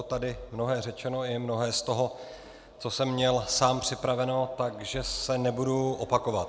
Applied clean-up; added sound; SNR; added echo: none; none; none; none.